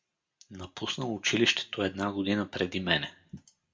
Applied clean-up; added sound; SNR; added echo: none; none; none; reverberation time 0.3 s.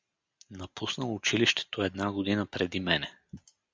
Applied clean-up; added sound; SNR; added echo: none; none; none; none.